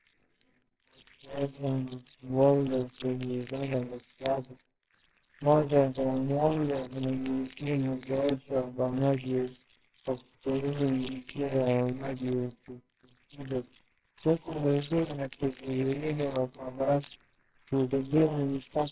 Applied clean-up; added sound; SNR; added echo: neural separator model SepFormer WHAMR!.